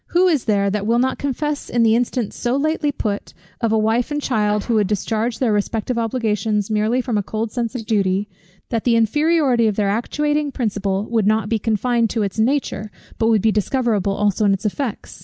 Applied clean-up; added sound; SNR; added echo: neural mask model Resemble Enhance denoiser.